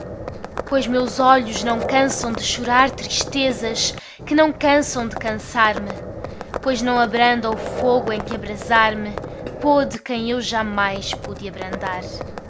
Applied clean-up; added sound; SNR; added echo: none; Livestock, farm animals, working animals; 10 dB; none.